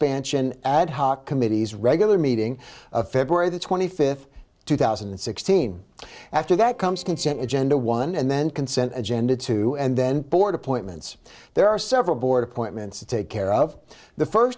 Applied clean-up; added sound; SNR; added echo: neural separator model SepFormer DNS4.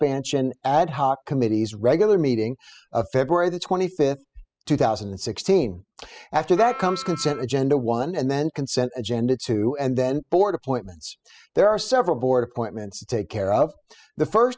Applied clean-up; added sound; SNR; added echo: classical method spectral subtraction.